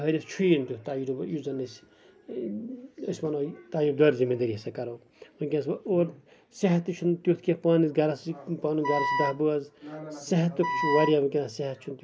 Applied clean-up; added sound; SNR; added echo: none; Wind instrument, woodwind instrument; 2 dB; none.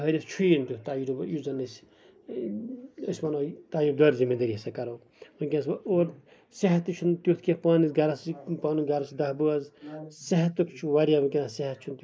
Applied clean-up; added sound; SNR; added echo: neural mask model Resemble Enhance denoiser.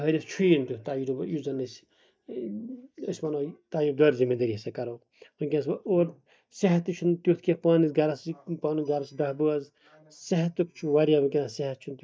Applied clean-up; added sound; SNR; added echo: neural mask model DeepFilterNet 3.